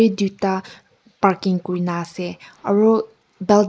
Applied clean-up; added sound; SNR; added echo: neural mask model Resemble Enhance denoiser.